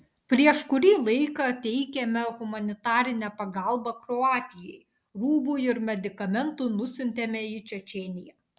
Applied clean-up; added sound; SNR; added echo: none; none; none; none.